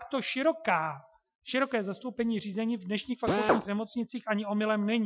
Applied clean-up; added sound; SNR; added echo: classical method Wiener filter.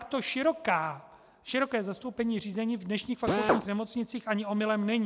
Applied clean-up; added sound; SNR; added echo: none; Drill; -2 dB; none.